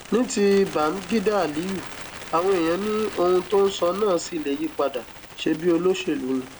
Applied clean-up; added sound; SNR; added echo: none; Bird; 15 dB; none.